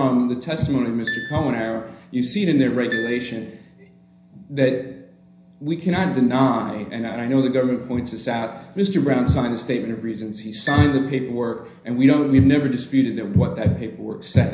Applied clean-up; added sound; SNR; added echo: none; Piano; 12 dB; reverberation time 0.5 s.